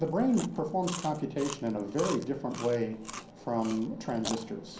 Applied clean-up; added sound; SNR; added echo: none; Chewing, mastication; 12 dB; reverberation time 0.6 s.